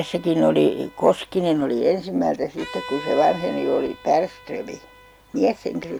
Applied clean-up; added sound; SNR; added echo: none; Bowed string instrument; 19 dB; none.